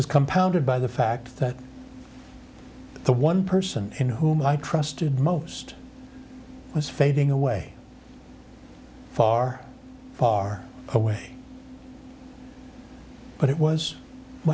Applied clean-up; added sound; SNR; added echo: none; none; none; none.